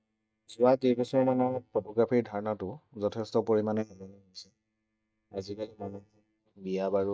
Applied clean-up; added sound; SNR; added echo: neural mask model DeepFilterNet 3.